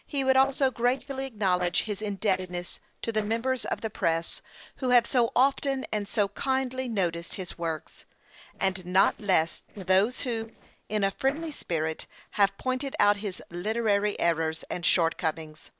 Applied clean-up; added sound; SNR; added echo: neural separator model SepFormer DNS4.